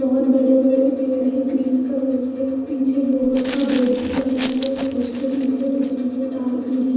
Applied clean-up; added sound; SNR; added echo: none; Glass; 16 dB; reverberation time 1.1 s.